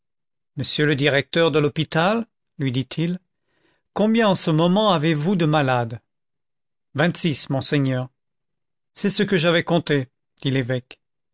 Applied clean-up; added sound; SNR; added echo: none; none; none; none.